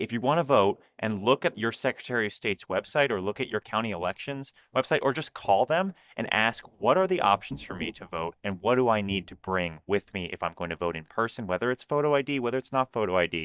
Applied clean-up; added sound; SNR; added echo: neural mask model DeepFilterNet 3.